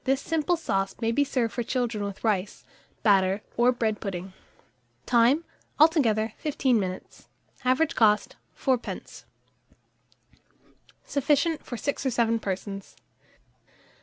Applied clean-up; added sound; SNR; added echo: none; none; none; none.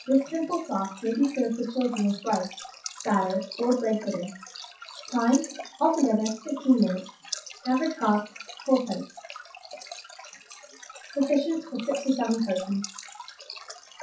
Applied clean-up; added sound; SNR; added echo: classical method WPE with log-MMSE.